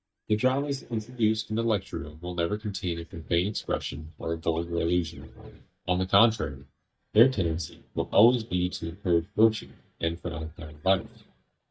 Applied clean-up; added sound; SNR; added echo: neural mask model DeepFilterNet 3.